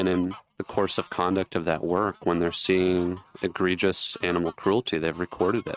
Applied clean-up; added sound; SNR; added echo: neural mask model RNNoise.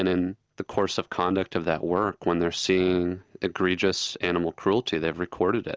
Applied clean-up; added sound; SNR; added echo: none; none; none; none.